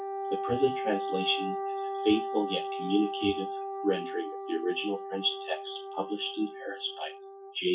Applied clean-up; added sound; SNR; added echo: none; Wind instrument, woodwind instrument; 4 dB; reverberation time 0.2 s.